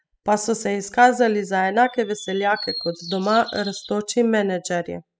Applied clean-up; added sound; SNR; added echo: classical method spectral subtraction.